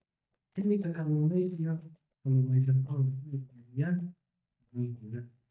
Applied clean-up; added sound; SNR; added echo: neural mask model DeepFilterNet 3.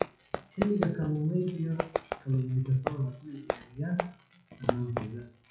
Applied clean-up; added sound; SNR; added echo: classical method WPE with log-MMSE.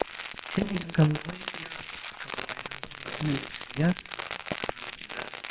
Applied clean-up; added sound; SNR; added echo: neural separator model SepFormer WHAMR!.